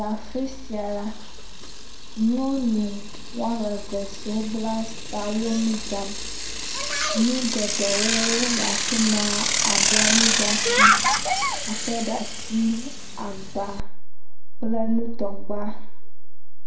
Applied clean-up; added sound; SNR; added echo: none; Bicycle; -5 dB; reverberation time 0.5 s.